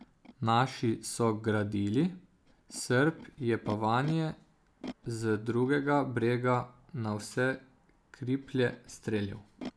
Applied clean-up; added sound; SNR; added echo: none; Animal; 19 dB; none.